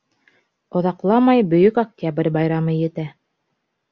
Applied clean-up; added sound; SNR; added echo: none; none; none; none.